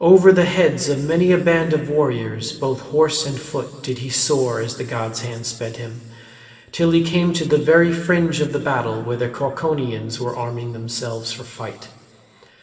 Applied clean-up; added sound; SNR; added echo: none; none; none; reverberation time 2.6 s.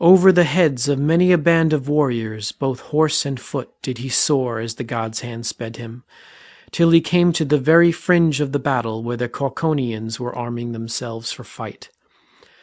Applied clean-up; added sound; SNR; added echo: none; none; none; none.